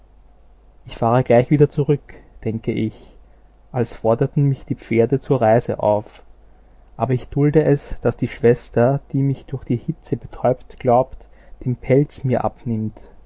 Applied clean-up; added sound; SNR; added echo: none; none; none; none.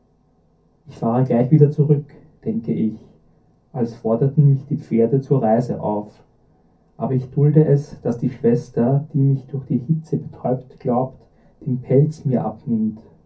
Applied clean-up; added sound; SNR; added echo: none; none; none; reverberation time 0.3 s.